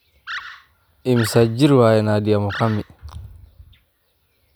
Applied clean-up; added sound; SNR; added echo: none; Animal; 15 dB; none.